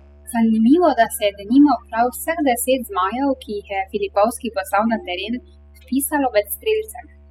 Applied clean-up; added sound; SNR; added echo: classical method spectral subtraction.